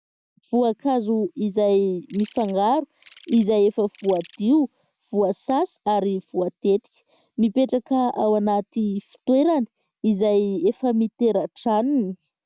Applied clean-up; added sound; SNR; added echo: none; Insect; 7 dB; none.